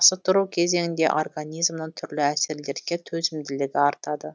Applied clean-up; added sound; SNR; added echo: none; none; none; none.